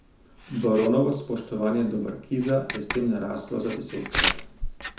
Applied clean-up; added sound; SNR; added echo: none; Writing; 6 dB; reverberation time 0.7 s.